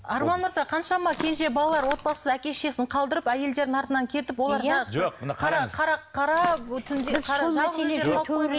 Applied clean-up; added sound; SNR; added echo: none; Walk, footsteps; 12 dB; none.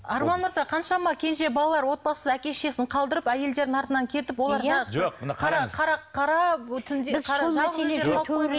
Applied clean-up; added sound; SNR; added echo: none; none; none; none.